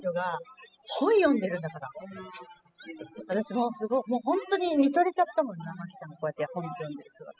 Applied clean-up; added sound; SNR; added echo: classical method spectral subtraction.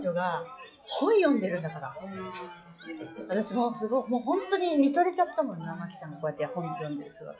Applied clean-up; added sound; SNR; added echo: classical method log-MMSE.